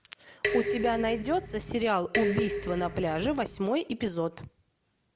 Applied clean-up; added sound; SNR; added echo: none; Dishes, pots, and pans; 3 dB; none.